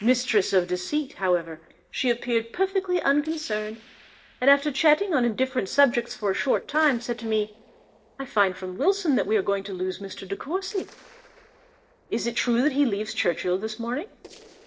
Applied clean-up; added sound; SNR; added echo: neural separator model SepFormer DNS4.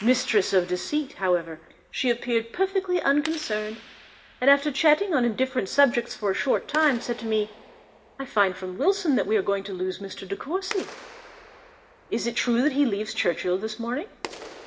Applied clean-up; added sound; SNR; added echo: none; Clapping; 20 dB; reverberation time 0.8 s.